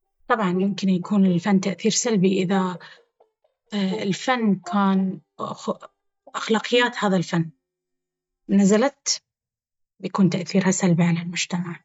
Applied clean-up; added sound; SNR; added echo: neural mask model DeepFilterNet 3.